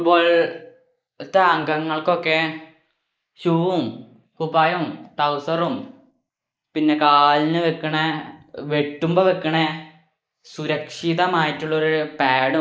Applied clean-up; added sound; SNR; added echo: neural mask model Resemble Enhance denoiser.